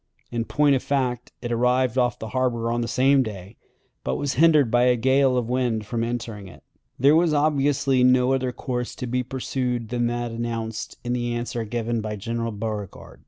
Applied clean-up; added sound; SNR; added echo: none; none; none; none.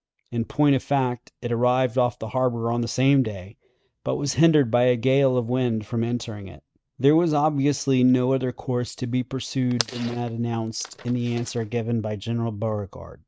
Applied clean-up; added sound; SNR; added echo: neural mask model RNNoise.